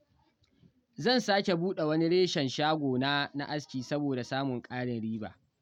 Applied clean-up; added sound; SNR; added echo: none; none; none; none.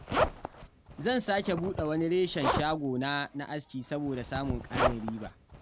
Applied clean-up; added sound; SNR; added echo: none; Zipper (clothing); 3 dB; none.